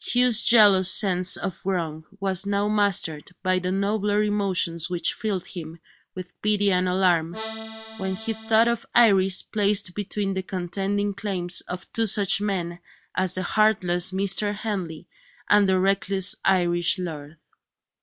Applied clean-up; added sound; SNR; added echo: none; Accordion; 12 dB; none.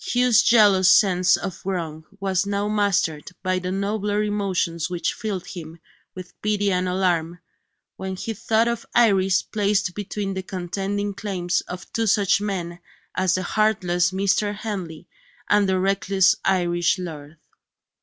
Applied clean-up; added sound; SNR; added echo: none; none; none; none.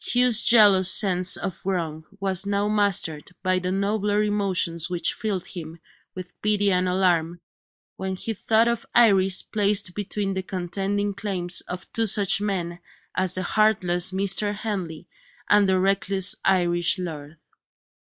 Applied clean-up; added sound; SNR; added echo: neural mask model Resemble Enhance denoiser.